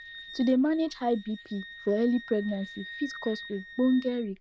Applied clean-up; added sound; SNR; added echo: neural diffusion model UNIVERSE++.